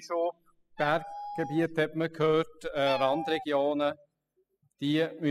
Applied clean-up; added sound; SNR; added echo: classical method spectral subtraction.